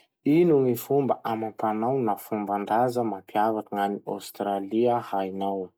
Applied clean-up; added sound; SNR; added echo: none; none; none; none.